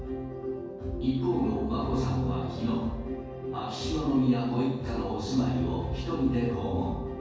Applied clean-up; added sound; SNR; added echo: none; none; none; reverberation time 1.3 s.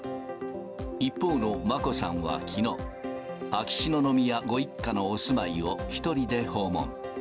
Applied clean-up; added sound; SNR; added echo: none; none; none; none.